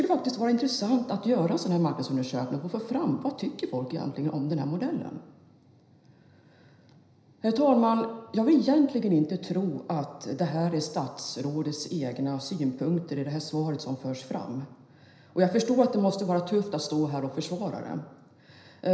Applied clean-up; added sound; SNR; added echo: none; none; none; reverberation time 0.9 s.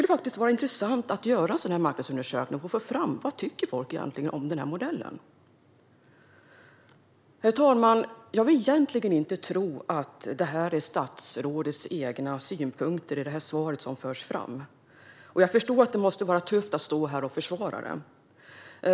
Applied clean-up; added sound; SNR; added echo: none; none; none; none.